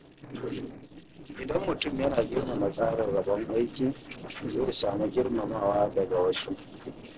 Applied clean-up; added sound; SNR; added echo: neural separator model SepFormer DNS4.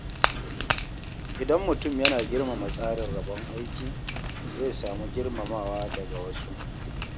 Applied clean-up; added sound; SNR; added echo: none; Crack / Crackle; 0 dB; none.